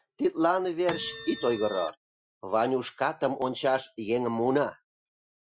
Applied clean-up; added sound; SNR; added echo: classical method Wiener filter.